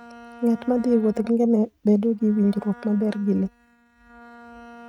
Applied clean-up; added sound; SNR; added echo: neural mask model RNNoise.